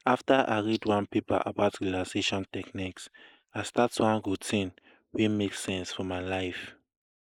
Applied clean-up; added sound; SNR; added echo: neural mask model Resemble Enhance denoiser.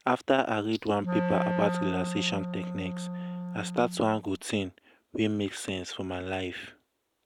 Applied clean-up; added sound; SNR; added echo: none; Wind instrument, woodwind instrument; 2 dB; none.